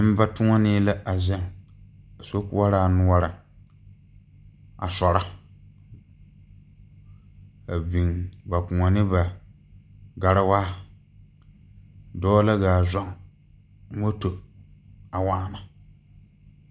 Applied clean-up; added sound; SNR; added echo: none; none; none; none.